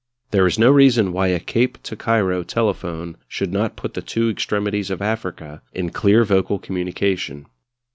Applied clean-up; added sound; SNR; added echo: none; none; none; none.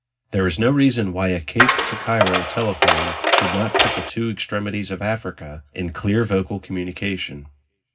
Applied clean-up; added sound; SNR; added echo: none; Coin (dropping); -4 dB; reverberation time 0.4 s.